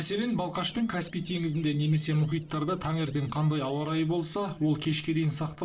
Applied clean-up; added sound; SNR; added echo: neural separator model SepFormer DNS4.